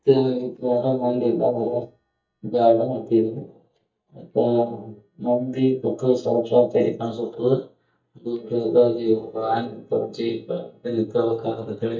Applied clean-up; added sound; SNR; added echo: neural mask model DeepFilterNet 3.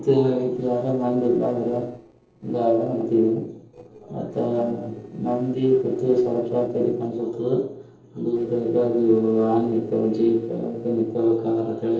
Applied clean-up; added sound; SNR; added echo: neural separator model SepFormer DNS4.